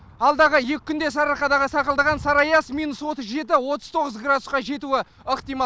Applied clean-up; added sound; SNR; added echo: none; none; none; none.